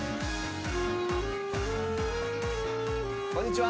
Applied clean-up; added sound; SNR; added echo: none; Wind instrument, woodwind instrument; -1 dB; none.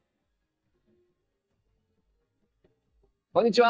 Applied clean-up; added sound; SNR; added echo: neural mask model DeepFilterNet 3.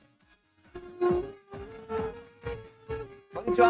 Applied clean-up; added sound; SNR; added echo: neural mask model RNNoise.